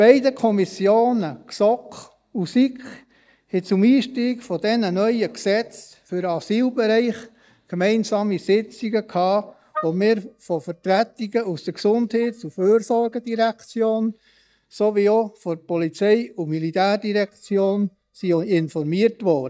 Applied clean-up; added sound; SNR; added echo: neural mask model DeepFilterNet 3.